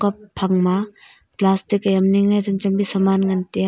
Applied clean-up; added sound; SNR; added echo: none; none; none; none.